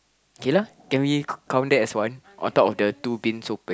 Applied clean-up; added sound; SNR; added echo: none; none; none; none.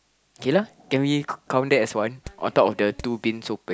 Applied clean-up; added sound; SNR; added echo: none; Hammer; 18 dB; none.